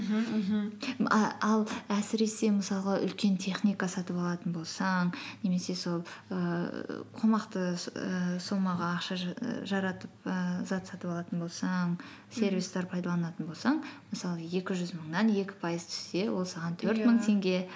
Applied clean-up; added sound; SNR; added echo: none; none; none; none.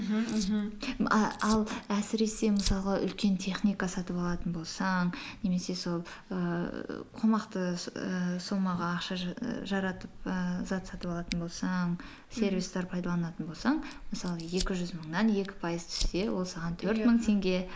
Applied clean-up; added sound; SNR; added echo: neural mask model Resemble Enhance denoiser.